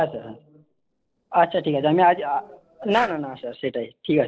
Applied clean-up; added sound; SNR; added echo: neural separator model SepFormer DNS4.